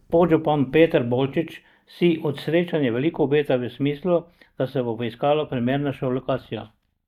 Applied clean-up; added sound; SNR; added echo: neural mask model DeepFilterNet 3.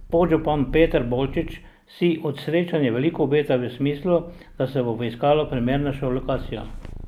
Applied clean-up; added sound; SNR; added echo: none; Purr; 14 dB; none.